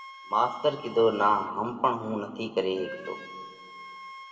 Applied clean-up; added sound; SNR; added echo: none; Wind instrument, woodwind instrument; 16 dB; reverberation time 2.0 s.